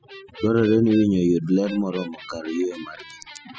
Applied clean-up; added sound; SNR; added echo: classical method spectral subtraction.